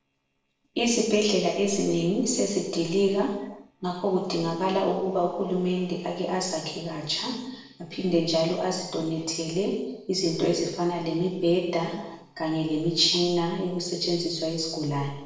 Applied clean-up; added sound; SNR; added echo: neural separator model SepFormer DNS4.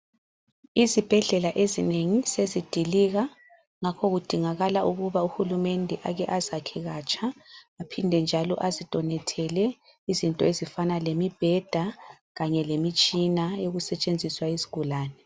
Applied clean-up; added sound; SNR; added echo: none; none; none; none.